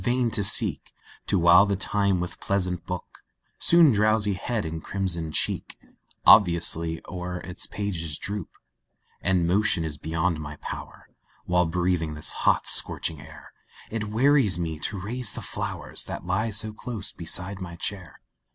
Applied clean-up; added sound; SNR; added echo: none; none; none; none.